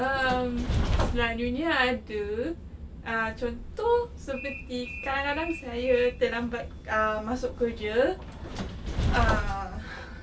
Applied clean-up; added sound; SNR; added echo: none; Train; 4 dB; reverberation time 0.2 s.